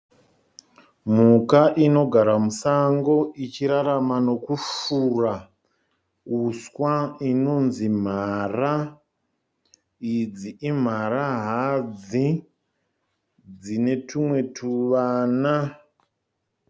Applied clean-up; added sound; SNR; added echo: none; none; none; none.